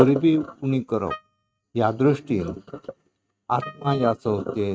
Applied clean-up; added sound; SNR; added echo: neural mask model RNNoise.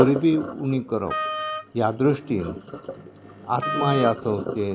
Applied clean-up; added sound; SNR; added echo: none; Wind instrument, woodwind instrument + Sink (filling or washing); 6 dB; none.